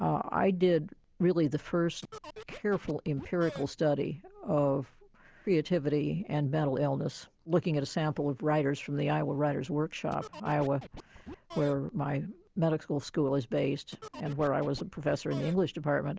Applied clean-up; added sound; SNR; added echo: none; Scratching (performance technique); 15 dB; none.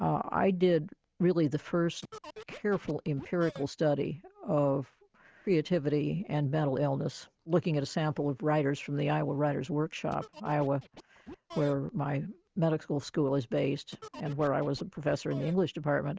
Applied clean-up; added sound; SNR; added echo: neural mask model RNNoise.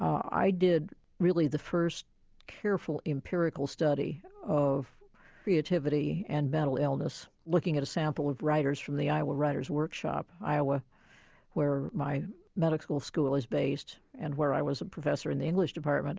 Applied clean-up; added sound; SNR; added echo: none; none; none; none.